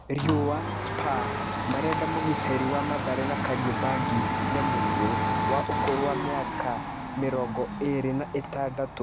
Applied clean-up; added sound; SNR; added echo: none; Domestic sounds, home sounds; -1 dB; none.